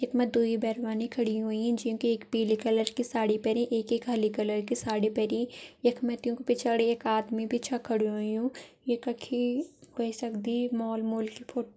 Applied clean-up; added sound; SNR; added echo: none; none; none; none.